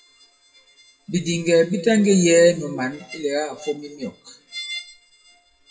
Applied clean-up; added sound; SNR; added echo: classical method WPE with log-MMSE.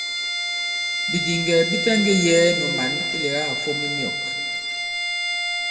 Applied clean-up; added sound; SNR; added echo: none; Bowed string instrument; 1 dB; reverberation time 1.7 s.